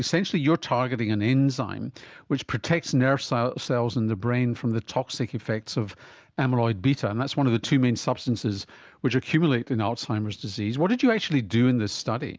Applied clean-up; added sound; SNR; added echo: none; none; none; none.